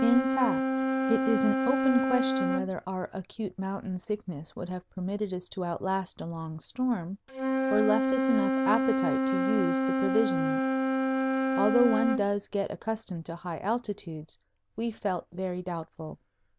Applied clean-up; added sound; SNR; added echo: none; Wind instrument, woodwind instrument; 0 dB; none.